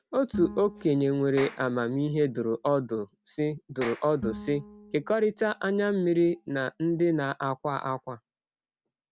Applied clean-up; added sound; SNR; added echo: none; Clapping + Bowed string instrument; 15 dB; none.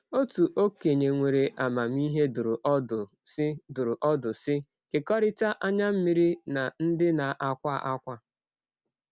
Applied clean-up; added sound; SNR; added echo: none; none; none; none.